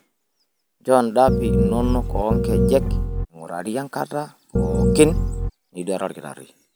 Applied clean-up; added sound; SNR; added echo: none; Piano; -4 dB; none.